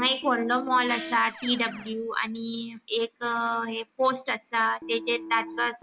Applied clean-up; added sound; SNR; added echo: none; Keyboard (musical) + Gong; 15 dB; none.